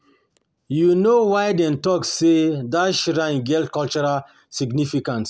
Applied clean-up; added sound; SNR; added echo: none; none; none; none.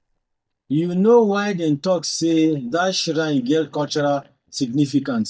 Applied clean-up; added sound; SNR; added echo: neural mask model DeepFilterNet 3.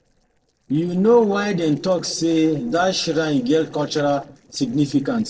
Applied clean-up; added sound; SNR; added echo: neural separator model SepFormer DNS4.